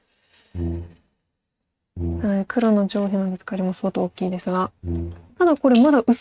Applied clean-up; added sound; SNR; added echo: neural mask model RNNoise.